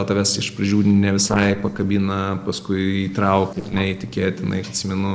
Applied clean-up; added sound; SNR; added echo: neural separator model SepFormer DNS4.